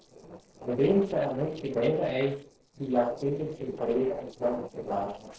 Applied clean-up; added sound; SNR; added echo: neural separator model SepFormer DNS4.